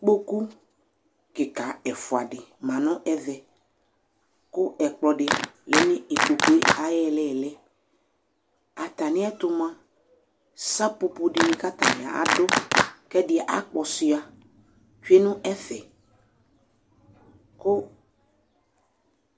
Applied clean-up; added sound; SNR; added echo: none; Clapping; -1 dB; none.